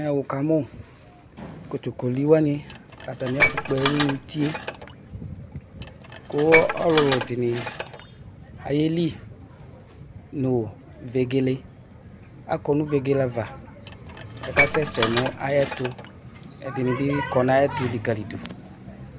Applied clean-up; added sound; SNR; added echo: none; Dishes, pots, and pans; 4 dB; none.